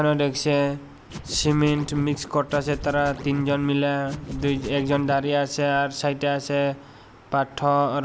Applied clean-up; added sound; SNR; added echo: none; Scratching (performance technique); 13 dB; none.